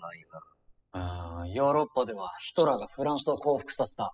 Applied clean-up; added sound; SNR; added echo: classical method spectral subtraction.